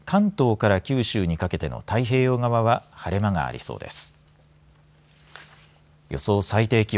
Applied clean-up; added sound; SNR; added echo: none; none; none; none.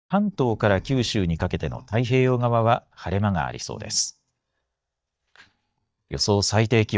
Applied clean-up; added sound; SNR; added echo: neural mask model DeepFilterNet 3.